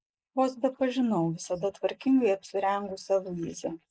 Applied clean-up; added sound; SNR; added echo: neural mask model Resemble Enhance denoiser.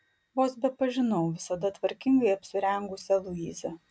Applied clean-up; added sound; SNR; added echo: none; none; none; none.